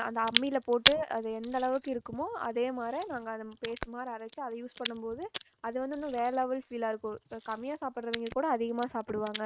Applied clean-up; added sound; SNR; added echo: neural mask model RNNoise.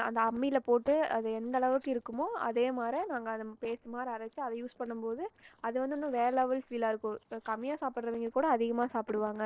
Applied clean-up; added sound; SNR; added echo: neural separator model SepFormer DNS4.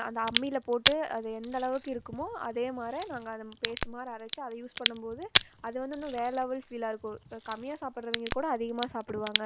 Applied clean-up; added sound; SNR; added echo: none; Crack; 1 dB; none.